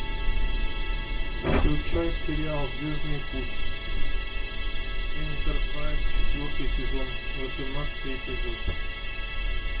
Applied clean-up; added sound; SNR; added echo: none; Musical instrument; 13 dB; reverberation time 0.2 s.